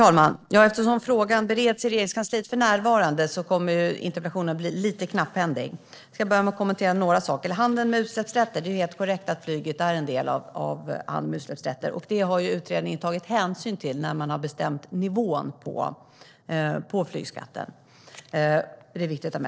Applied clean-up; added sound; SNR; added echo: neural separator model SepFormer DNS4.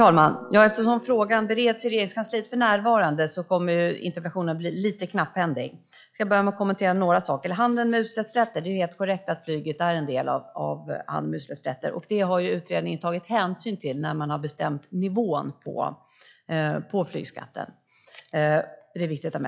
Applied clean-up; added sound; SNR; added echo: classical method log-MMSE.